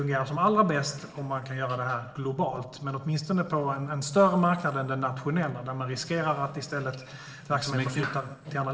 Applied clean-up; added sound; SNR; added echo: neural separator model SepFormer DNS4.